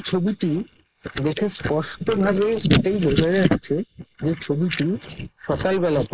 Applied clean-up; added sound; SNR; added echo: neural mask model Resemble Enhance denoiser.